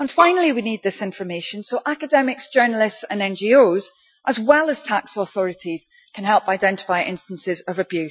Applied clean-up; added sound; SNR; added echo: classical method Wiener filter.